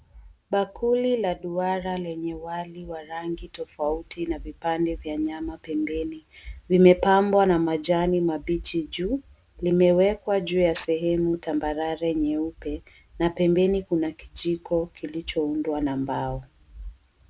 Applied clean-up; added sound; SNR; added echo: none; none; none; none.